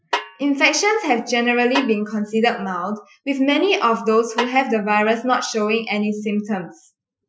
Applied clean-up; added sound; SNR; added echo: classical method Wiener filter.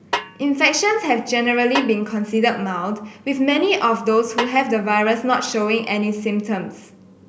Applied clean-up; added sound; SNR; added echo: none; Snare drum; 10 dB; none.